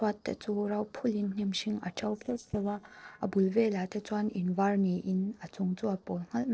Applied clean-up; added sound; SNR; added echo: neural separator model SepFormer DNS4.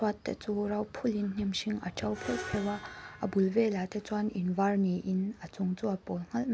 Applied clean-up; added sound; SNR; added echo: none; Screech; 14 dB; none.